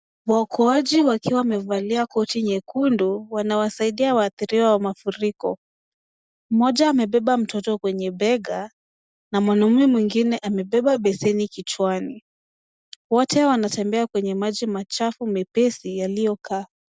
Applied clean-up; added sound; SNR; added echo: none; none; none; none.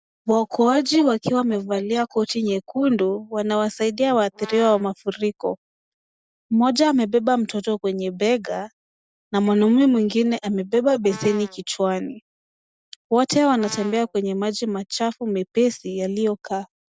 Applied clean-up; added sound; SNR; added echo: none; Brass instrument; 19 dB; none.